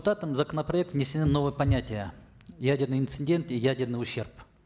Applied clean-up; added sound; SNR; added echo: none; none; none; none.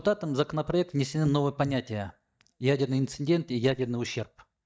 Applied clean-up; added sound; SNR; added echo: neural mask model DeepFilterNet 3.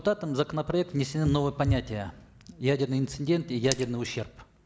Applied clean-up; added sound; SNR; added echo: none; Raindrop / Splash, splatter; 11 dB; none.